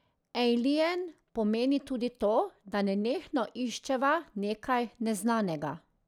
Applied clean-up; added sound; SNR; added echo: none; none; none; none.